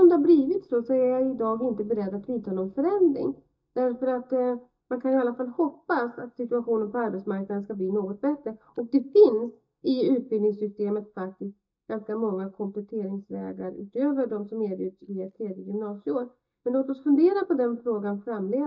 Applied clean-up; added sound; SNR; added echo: neural mask model DeepFilterNet 3.